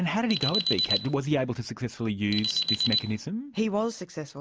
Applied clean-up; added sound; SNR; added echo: none; Alarm; 3 dB; none.